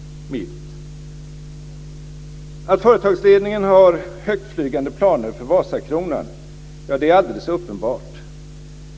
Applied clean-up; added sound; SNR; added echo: none; none; none; none.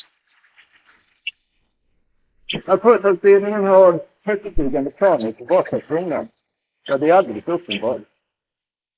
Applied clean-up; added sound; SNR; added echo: neural mask model Resemble Enhance denoiser.